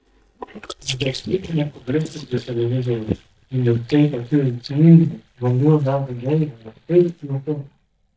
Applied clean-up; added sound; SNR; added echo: neural mask model DeepFilterNet 3.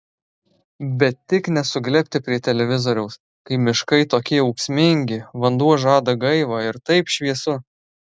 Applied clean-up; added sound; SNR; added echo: none; none; none; none.